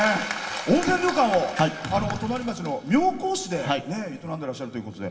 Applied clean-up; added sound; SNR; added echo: none; Gong; 16 dB; reverberation time 1.5 s.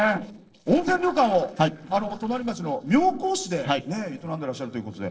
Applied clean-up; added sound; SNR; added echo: neural separator model SepFormer DNS4.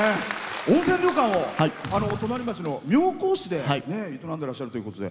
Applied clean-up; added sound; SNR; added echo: none; none; none; none.